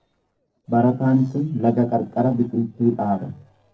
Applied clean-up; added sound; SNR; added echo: neural separator model SepFormer DNS4.